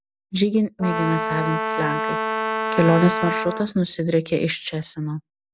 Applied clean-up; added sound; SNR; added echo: none; Brass instrument; 3 dB; none.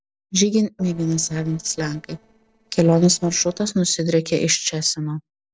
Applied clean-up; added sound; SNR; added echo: neural separator model SepFormer DNS4.